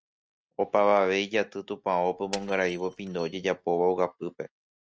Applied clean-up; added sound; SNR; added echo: neural mask model RNNoise.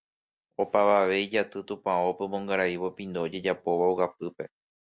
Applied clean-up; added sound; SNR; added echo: none; none; none; none.